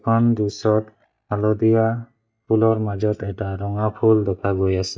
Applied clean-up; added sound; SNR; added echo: neural mask model DeepFilterNet 3.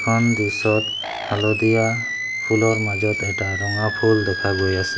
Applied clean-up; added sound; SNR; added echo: none; Animal; 5 dB; reverberation time 0.4 s.